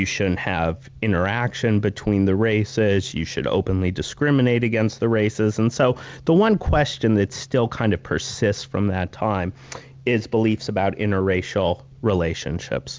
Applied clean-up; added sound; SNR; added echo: none; none; none; none.